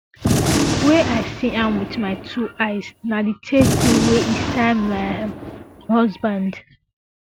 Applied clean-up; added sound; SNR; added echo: none; Gunshot, gunfire; 2 dB; none.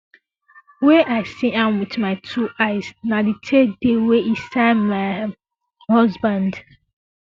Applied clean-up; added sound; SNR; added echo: none; none; none; none.